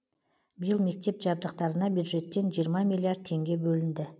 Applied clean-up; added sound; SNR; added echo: none; none; none; none.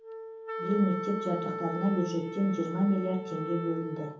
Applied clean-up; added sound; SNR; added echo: none; Wind instrument, woodwind instrument; 7 dB; reverberation time 1.2 s.